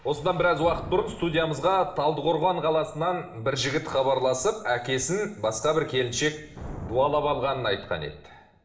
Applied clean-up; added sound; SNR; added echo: none; Thunder; 19 dB; reverberation time 1.3 s.